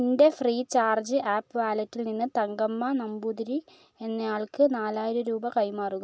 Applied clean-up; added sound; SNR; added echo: none; none; none; none.